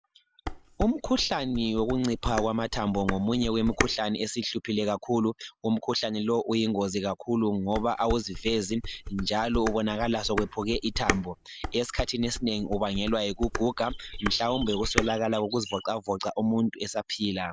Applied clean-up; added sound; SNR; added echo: none; Dishes, pots, and pans; 6 dB; none.